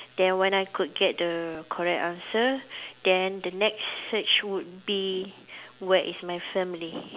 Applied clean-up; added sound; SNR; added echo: none; none; none; none.